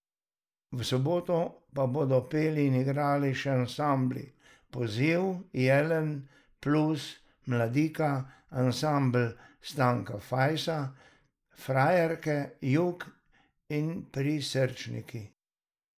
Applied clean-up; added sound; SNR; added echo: neural mask model Resemble Enhance denoiser.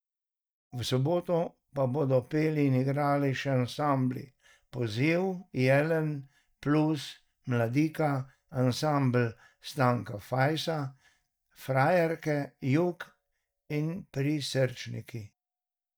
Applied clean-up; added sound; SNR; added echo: neural mask model DeepFilterNet 3.